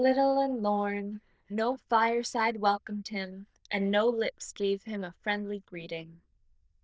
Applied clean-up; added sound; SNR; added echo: neural diffusion model UNIVERSE++.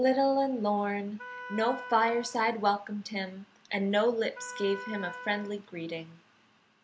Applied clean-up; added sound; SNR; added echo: none; Wind instrument, woodwind instrument; 15 dB; none.